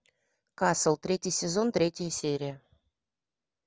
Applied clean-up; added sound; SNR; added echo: none; none; none; none.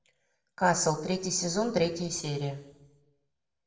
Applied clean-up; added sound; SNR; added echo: none; none; none; reverberation time 0.7 s.